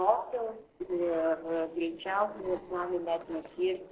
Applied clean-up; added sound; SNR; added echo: neural separator model SepFormer DNS4.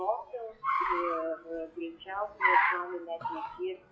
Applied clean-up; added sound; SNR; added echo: classical method WPE with log-MMSE.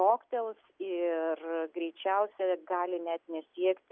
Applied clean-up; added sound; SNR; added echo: none; none; none; none.